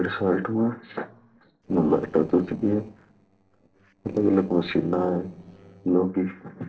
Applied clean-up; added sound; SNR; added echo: neural separator model SepFormer DNS4.